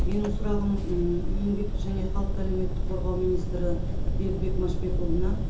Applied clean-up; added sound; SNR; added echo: none; Fire; -5 dB; reverberation time 0.6 s.